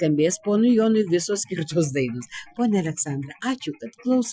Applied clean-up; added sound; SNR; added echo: classical method Wiener filter.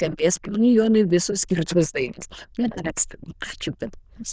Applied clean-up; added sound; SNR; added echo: neural diffusion model UNIVERSE++.